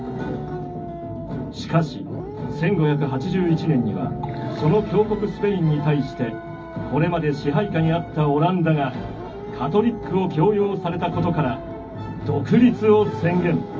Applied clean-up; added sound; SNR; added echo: none; Dog; 15 dB; reverberation time 0.4 s.